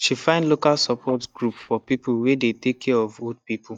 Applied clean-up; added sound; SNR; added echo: neural mask model DeepFilterNet 3.